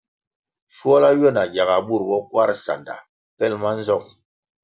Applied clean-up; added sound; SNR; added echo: none; none; none; none.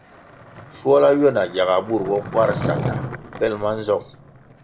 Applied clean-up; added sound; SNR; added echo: none; Skateboard; 10 dB; none.